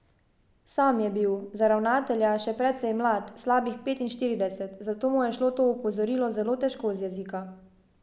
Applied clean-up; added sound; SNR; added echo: none; none; none; none.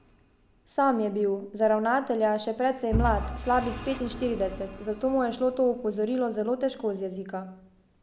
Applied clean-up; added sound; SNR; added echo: none; Engine / Vehicle; 11 dB; none.